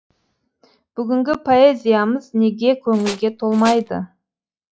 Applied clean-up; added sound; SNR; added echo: classical method log-MMSE.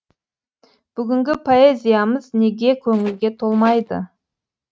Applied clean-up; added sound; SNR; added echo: neural mask model RNNoise.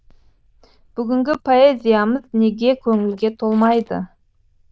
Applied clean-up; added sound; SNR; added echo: neural diffusion model UNIVERSE++.